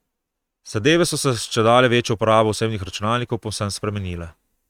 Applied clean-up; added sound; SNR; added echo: neural mask model RNNoise.